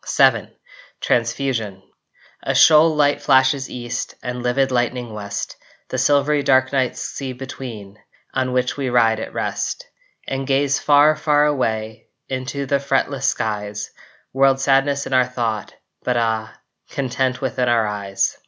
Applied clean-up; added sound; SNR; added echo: none; none; none; none.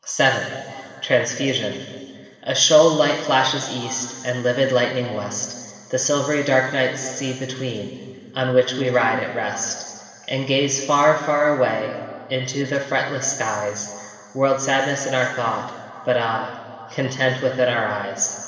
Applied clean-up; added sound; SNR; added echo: none; none; none; reverberation time 2.2 s.